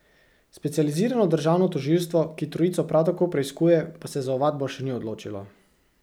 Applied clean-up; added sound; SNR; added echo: none; none; none; none.